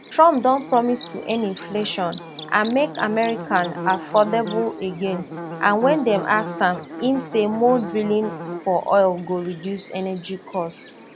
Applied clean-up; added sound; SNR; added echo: none; Buzz / Bird; 11 dB; none.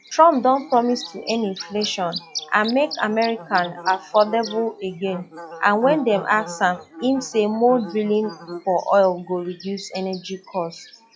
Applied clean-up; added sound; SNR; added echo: classical method log-MMSE.